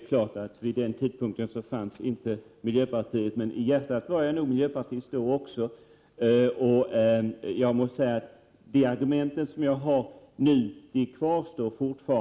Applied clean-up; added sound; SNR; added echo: none; none; none; none.